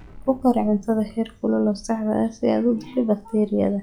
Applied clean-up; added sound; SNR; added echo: classical method log-MMSE.